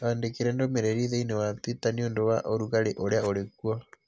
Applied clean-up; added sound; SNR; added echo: none; none; none; none.